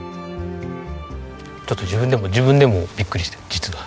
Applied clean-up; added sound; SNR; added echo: none; none; none; none.